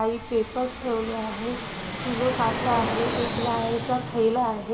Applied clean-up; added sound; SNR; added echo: none; Fixed-wing aircraft, airplane; 4 dB; reverberation time 2.3 s.